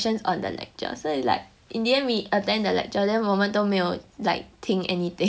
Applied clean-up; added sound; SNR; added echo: none; none; none; none.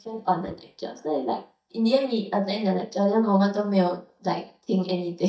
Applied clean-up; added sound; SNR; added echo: neural mask model DeepFilterNet 3.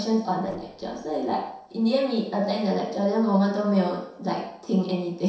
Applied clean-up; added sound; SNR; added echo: neural separator model SepFormer DNS4.